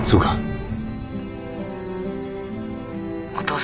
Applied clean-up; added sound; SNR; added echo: none; Explosion; 7 dB; none.